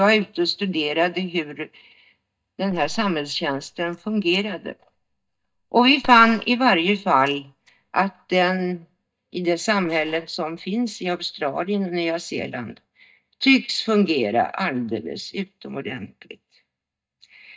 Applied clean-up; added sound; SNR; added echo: neural mask model DeepFilterNet 3.